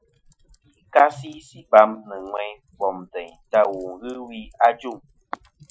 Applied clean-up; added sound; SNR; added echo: classical method Wiener filter.